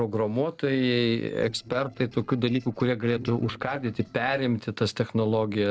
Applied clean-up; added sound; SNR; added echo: neural separator model SepFormer DNS4.